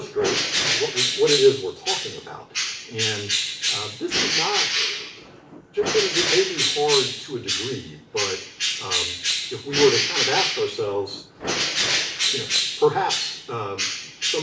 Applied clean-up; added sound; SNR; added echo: none; Bird; -1 dB; reverberation time 0.3 s.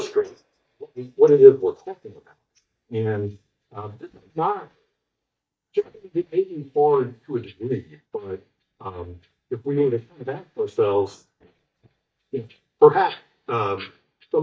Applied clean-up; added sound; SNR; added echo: neural mask model DeepFilterNet 3.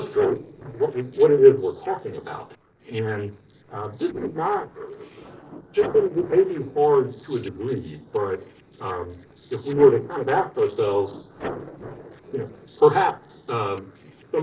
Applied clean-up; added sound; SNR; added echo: neural separator model SepFormer DNS4.